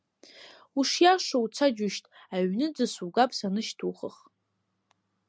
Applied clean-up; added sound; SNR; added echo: none; none; none; none.